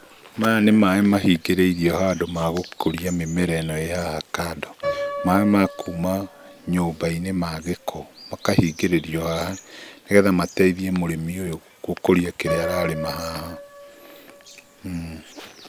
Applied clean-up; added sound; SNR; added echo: none; Piano; 14 dB; none.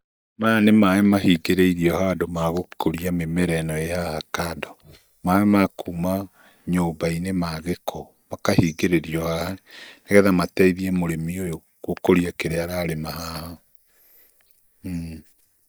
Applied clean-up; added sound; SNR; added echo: neural mask model DeepFilterNet 3.